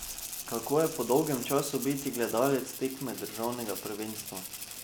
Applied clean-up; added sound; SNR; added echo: none; Rattle (instrument); 9 dB; none.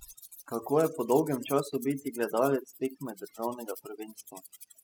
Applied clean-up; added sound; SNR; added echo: classical method spectral subtraction.